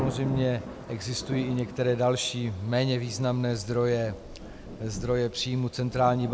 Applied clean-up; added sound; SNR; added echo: none; Thunder / Rain; 12 dB; none.